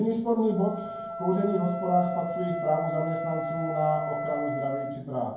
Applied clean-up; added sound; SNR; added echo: none; Wind instrument, woodwind instrument; 5 dB; reverberation time 0.9 s.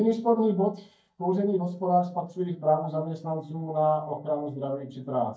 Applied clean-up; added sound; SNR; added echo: neural mask model DeepFilterNet 3.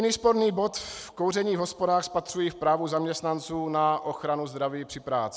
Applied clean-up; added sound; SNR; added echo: none; none; none; none.